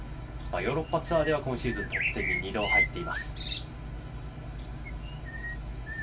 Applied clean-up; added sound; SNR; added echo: none; Bird; 3 dB; reverberation time 0.2 s.